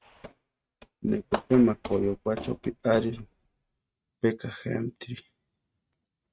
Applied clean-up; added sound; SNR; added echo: neural mask model RNNoise.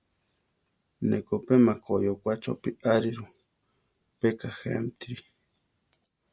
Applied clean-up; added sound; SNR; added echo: none; none; none; none.